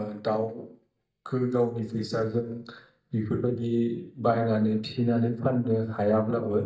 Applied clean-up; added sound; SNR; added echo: neural mask model DeepFilterNet 3.